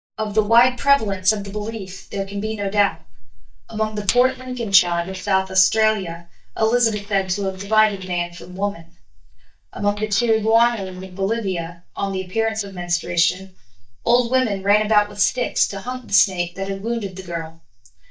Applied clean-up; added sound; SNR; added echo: neural mask model DeepFilterNet 3.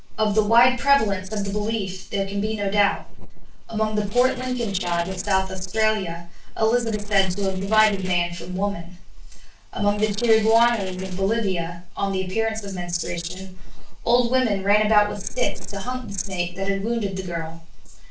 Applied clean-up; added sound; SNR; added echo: neural separator model SepFormer DNS4.